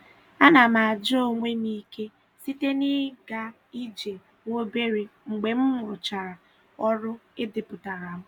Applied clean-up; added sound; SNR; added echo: none; none; none; none.